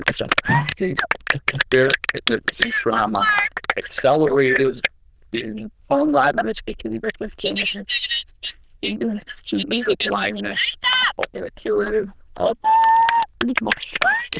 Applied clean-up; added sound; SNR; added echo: neural diffusion model UNIVERSE++.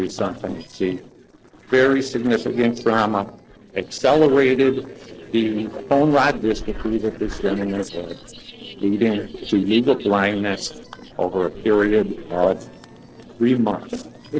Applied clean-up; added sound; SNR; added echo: neural separator model SepFormer DNS4.